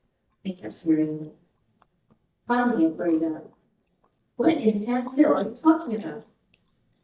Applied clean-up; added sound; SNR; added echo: neural mask model DeepFilterNet 3.